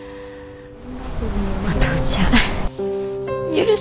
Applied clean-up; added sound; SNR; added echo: none; Bird; -3 dB; none.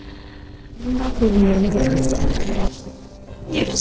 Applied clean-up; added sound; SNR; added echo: neural separator model SepFormer DNS4.